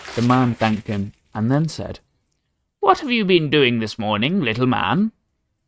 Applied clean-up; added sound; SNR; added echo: neural mask model RNNoise.